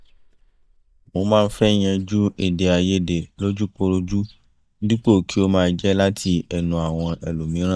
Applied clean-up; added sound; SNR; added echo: neural mask model DeepFilterNet 3.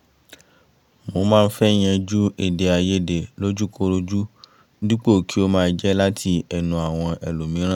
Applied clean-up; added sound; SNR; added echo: none; none; none; none.